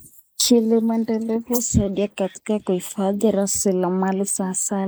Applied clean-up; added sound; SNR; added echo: neural mask model Resemble Enhance denoiser.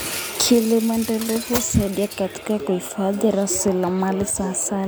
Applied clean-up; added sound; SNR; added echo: none; Shatter; 15 dB; none.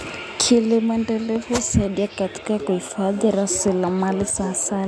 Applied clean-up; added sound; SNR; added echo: none; none; none; none.